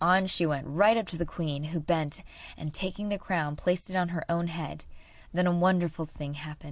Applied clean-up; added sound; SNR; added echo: none; none; none; none.